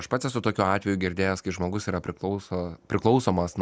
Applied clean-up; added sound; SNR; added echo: none; none; none; none.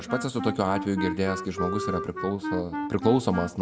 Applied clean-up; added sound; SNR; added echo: none; Wind instrument, woodwind instrument; 6 dB; reverberation time 0.8 s.